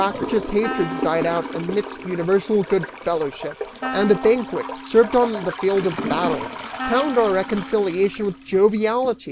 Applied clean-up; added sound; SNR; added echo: none; Wind instrument, woodwind instrument + Toilet flush / Gurgling; 9 dB; none.